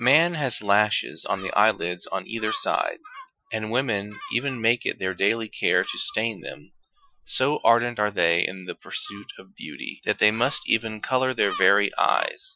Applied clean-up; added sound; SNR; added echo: classical method Wiener filter.